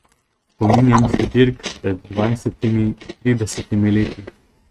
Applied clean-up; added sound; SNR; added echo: neural mask model RNNoise.